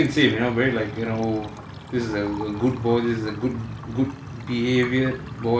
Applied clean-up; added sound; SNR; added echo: none; Liquid; 20 dB; none.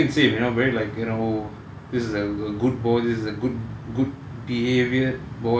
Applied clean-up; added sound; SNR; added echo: none; none; none; none.